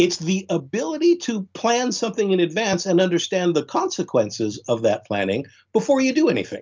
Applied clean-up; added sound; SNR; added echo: none; none; none; none.